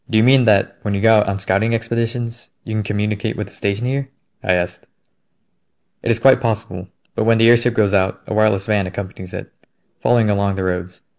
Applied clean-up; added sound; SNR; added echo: none; none; none; none.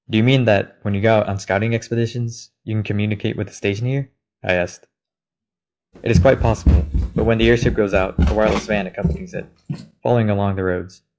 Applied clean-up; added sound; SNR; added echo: classical method log-MMSE.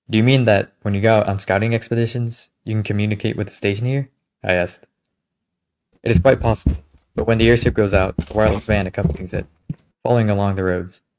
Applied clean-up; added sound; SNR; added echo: neural mask model RNNoise.